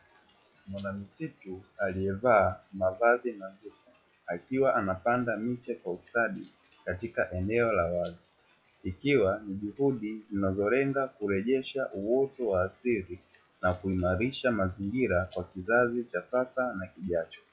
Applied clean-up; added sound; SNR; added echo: classical method log-MMSE.